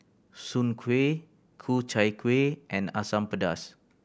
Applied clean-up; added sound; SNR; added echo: none; none; none; none.